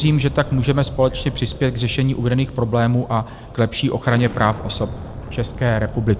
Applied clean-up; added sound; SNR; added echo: none; Explosion; 13 dB; none.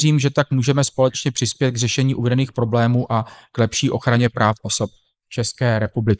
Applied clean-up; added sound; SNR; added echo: neural mask model Resemble Enhance denoiser.